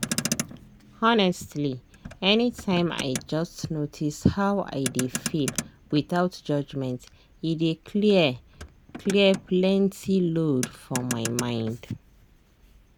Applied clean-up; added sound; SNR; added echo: none; Motor vehicle (road); 12 dB; none.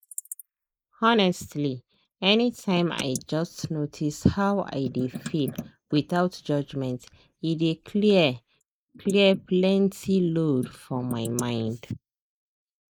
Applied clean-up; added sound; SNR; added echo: neural mask model Resemble Enhance denoiser.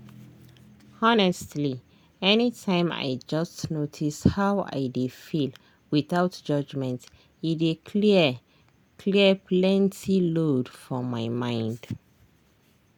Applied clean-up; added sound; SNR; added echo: none; none; none; none.